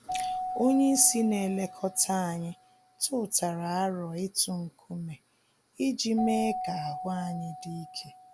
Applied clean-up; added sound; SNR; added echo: none; Keyboard (musical); 9 dB; none.